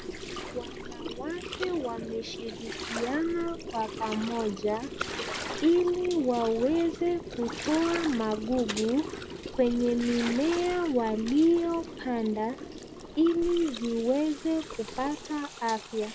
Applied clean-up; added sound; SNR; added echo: none; Gurgling; 9 dB; none.